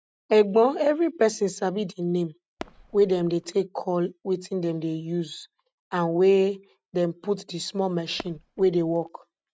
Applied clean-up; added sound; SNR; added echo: neural mask model RNNoise.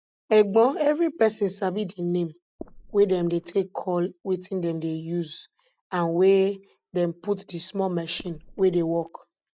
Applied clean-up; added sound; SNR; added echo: neural mask model Resemble Enhance denoiser.